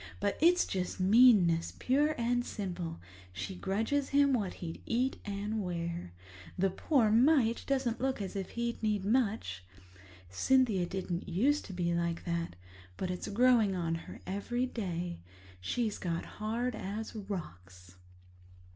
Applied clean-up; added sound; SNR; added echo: none; none; none; none.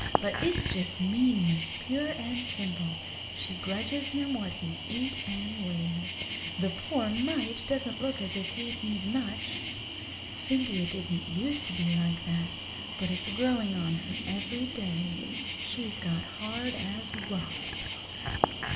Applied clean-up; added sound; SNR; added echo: none; Cricket; 3 dB; reverberation time 1.6 s.